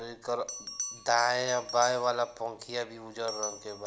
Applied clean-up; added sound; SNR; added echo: none; Bell; 11 dB; none.